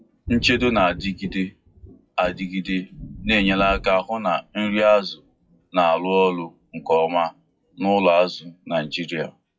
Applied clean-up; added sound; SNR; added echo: classical method WPE with log-MMSE.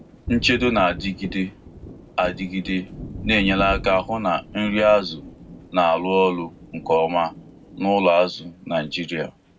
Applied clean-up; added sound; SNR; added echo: none; Thunder; 14 dB; reverberation time 0.3 s.